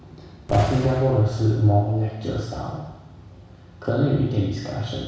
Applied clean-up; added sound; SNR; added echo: none; Boom; 10 dB; reverberation time 1.1 s.